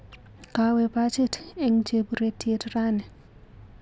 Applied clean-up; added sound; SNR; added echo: none; none; none; none.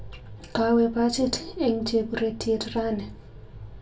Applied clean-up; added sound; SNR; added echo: none; none; none; reverberation time 0.2 s.